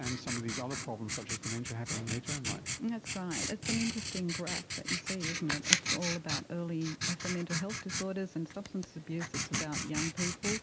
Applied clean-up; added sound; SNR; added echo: none; Writing; -1 dB; none.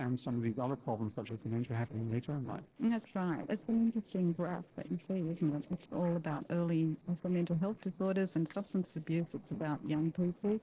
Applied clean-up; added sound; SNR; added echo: neural separator model SepFormer DNS4.